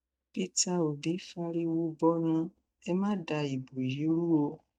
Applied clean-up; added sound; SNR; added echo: neural mask model DeepFilterNet 3.